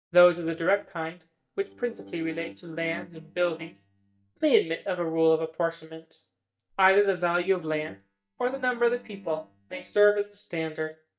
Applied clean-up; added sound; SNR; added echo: neural mask model DeepFilterNet 3.